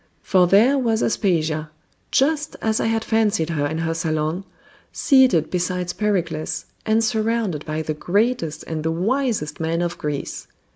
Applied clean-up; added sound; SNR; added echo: none; none; none; none.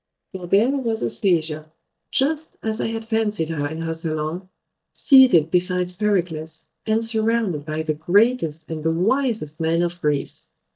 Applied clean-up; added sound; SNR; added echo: neural mask model DeepFilterNet 3.